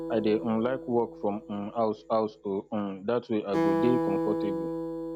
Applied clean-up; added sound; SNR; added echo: none; Acoustic guitar; 3 dB; none.